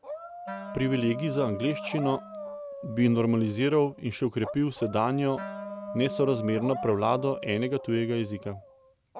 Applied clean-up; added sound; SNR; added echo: none; Dog + Wind instrument, woodwind instrument; 11 dB; none.